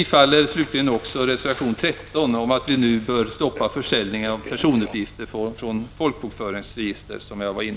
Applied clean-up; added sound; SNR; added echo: none; none; none; none.